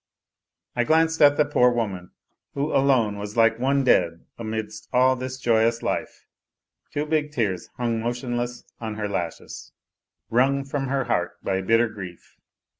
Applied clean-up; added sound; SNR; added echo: none; none; none; none.